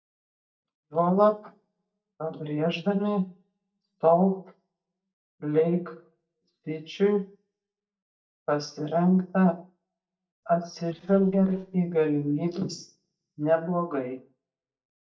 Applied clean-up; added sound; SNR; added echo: neural mask model DeepFilterNet 3.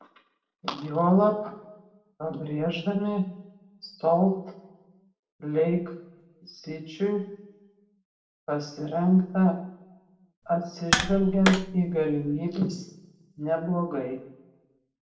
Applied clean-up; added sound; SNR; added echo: none; Tap; 2 dB; reverberation time 0.7 s.